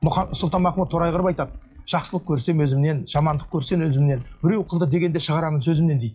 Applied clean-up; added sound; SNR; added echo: classical method WPE with log-MMSE.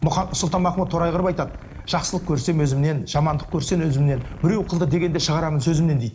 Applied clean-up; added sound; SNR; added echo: none; Wind; 15 dB; reverberation time 0.4 s.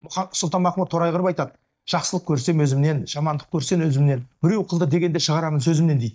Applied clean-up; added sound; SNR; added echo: neural mask model DeepFilterNet 3.